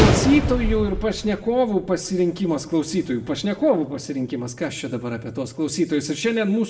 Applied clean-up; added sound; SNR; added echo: none; Gunshot, gunfire; 5 dB; reverberation time 0.6 s.